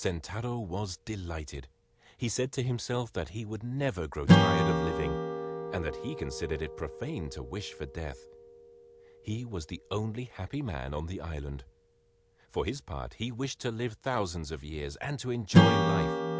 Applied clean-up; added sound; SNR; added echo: none; Strum; -3 dB; none.